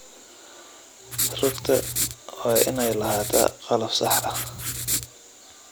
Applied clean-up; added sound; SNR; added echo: none; Writing; 2 dB; none.